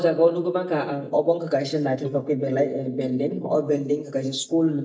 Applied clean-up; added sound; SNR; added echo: neural mask model DeepFilterNet 3.